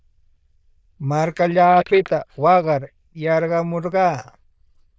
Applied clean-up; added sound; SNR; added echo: neural diffusion model UNIVERSE++.